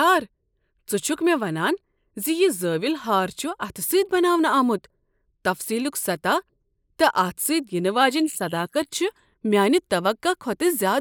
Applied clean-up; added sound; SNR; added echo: neural mask model Resemble Enhance denoiser.